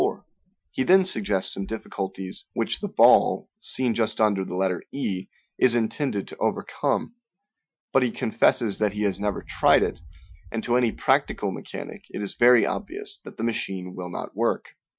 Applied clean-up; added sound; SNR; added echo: classical method Wiener filter.